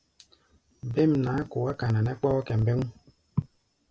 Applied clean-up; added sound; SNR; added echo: none; none; none; none.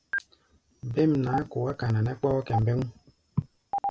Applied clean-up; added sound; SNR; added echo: none; Stream; 9 dB; none.